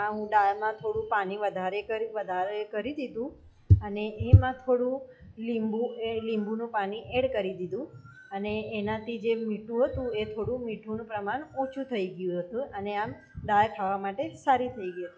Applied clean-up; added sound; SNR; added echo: classical method log-MMSE.